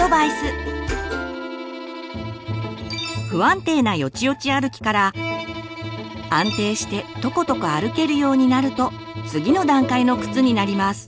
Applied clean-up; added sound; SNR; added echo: none; Bowed string instrument; 14 dB; none.